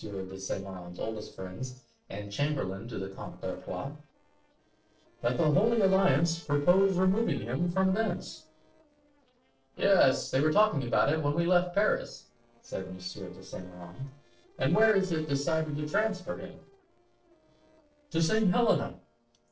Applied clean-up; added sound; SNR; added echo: neural separator model SepFormer DNS4.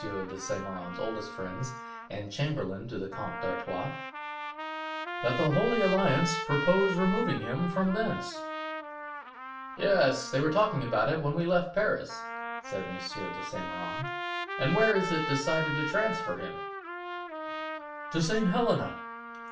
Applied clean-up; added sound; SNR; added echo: none; Trumpet; 7 dB; reverberation time 0.4 s.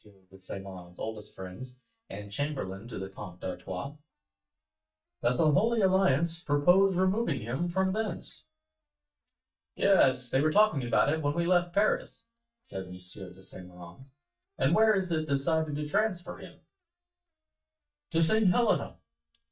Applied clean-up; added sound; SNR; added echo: neural mask model DeepFilterNet 3.